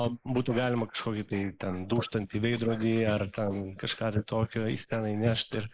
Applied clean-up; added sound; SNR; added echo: neural mask model Resemble Enhance denoiser.